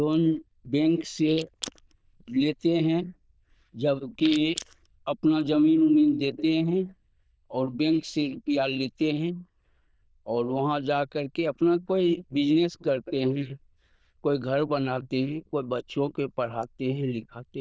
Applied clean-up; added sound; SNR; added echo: neural diffusion model UNIVERSE++.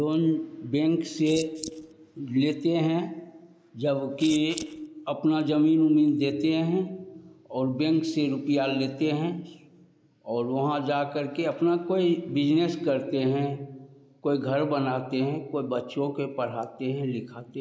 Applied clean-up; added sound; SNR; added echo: neural mask model Resemble Enhance denoiser.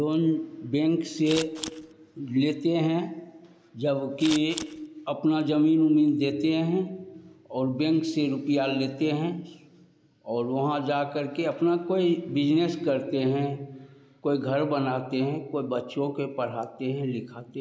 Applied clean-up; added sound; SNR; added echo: none; Scissors; 10 dB; none.